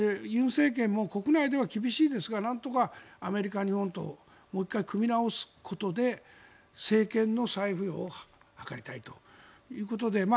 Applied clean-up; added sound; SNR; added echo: none; none; none; none.